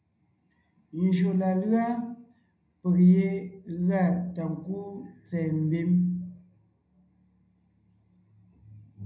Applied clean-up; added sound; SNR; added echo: none; none; none; reverberation time 0.4 s.